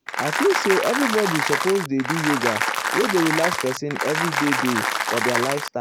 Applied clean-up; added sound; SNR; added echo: none; Applause; 1 dB; none.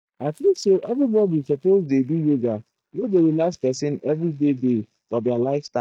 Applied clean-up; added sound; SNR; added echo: neural mask model DeepFilterNet 3.